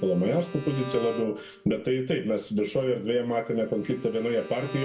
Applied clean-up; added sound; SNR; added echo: none; Bowed string instrument; 16 dB; reverberation time 0.5 s.